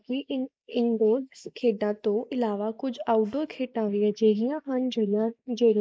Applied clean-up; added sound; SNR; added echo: neural mask model Resemble Enhance denoiser.